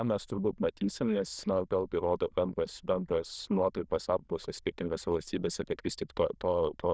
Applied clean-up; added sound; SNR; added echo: neural diffusion model UNIVERSE++.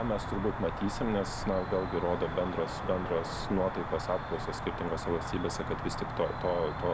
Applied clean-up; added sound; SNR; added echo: none; Cricket; 4 dB; none.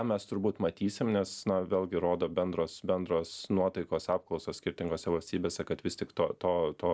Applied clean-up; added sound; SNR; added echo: none; none; none; none.